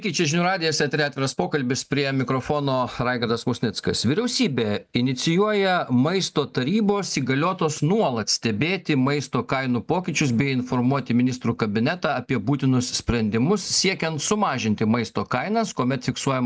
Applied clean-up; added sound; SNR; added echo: none; none; none; none.